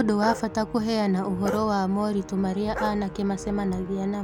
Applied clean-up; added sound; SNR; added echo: none; Musical instrument + Bark; 11 dB; none.